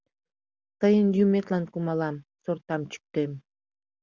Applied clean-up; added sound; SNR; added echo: none; none; none; none.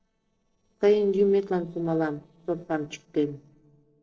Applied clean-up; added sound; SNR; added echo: neural separator model SepFormer DNS4.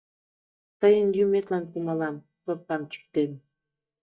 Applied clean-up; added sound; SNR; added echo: neural mask model DeepFilterNet 3.